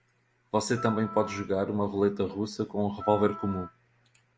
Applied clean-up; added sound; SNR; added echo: none; Wind instrument, woodwind instrument; 14 dB; none.